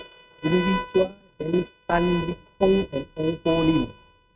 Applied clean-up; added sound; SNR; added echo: neural mask model RNNoise.